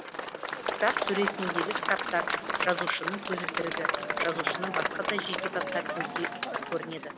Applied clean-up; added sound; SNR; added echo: none; Applause / Crowd; -2 dB; none.